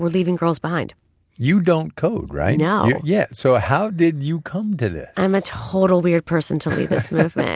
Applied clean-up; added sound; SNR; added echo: none; none; none; none.